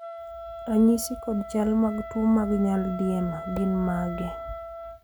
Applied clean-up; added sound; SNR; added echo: none; Wind instrument, woodwind instrument; 12 dB; none.